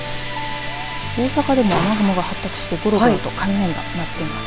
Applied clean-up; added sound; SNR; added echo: none; Gunshot, gunfire + Fire; 9 dB; none.